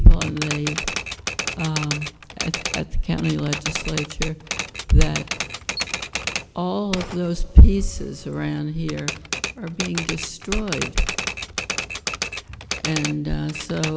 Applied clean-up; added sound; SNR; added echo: none; Typewriter; 9 dB; none.